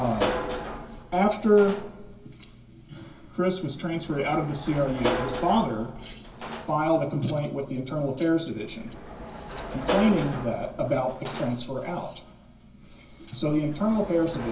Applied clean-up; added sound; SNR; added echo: none; Sliding door / Slam; 9 dB; reverberation time 0.3 s.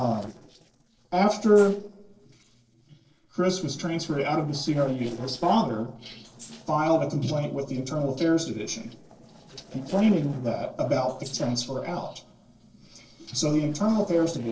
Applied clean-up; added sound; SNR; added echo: neural separator model SepFormer DNS4.